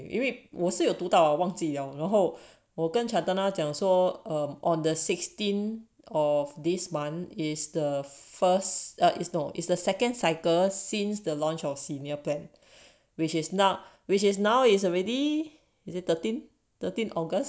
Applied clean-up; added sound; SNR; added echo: none; none; none; none.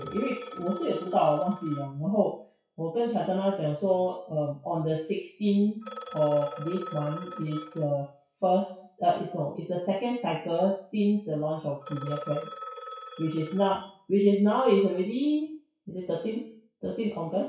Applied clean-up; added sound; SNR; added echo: classical method WPE with log-MMSE.